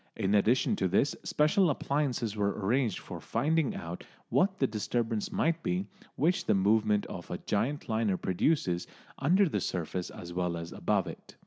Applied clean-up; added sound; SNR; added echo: none; none; none; none.